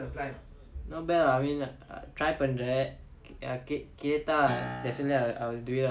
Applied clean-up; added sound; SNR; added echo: none; Piano; 9 dB; none.